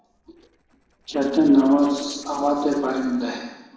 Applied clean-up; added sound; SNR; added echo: neural separator model SepFormer DNS4.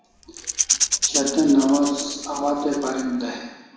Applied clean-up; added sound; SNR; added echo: none; Rattle / Rattle (instrument); 4 dB; reverberation time 1.0 s.